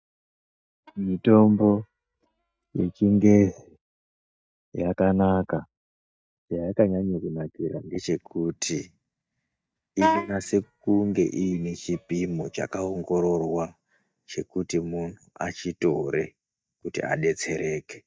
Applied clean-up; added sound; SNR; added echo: neural mask model DeepFilterNet 3.